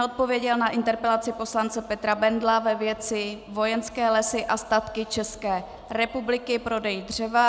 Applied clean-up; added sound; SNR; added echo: none; none; none; none.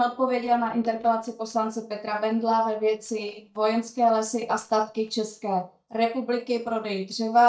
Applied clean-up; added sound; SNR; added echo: neural mask model DeepFilterNet 3.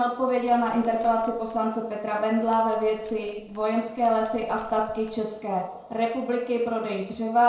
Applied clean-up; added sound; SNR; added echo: neural separator model SepFormer DNS4.